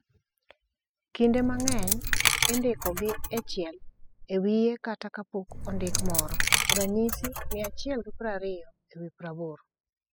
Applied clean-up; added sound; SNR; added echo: classical method spectral subtraction.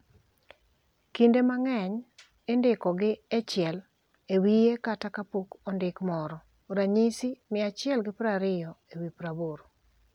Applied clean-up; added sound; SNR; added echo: none; none; none; none.